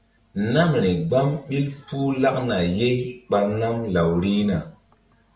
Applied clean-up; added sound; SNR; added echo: none; none; none; none.